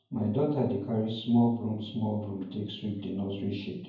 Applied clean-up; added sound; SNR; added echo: none; none; none; reverberation time 0.9 s.